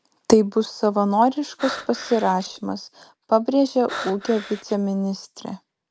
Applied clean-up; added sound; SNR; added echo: none; Breathing; 12 dB; none.